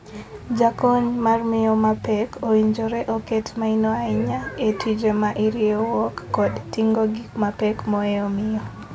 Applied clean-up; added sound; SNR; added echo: none; none; none; none.